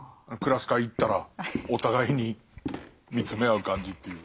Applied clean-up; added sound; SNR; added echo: none; Walk, footsteps; 11 dB; none.